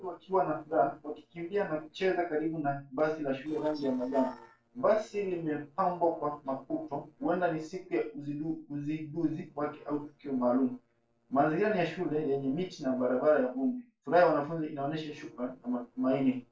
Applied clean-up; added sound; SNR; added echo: neural separator model SepFormer DNS4.